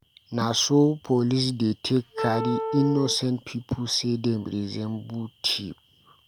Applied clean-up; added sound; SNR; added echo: none; Wind instrument, woodwind instrument; 5 dB; none.